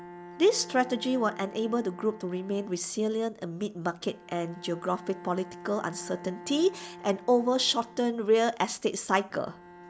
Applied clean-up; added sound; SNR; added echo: none; Bowed string instrument; 18 dB; none.